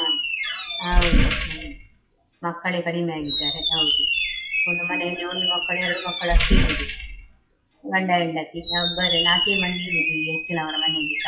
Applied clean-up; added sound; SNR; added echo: classical method WPE with log-MMSE.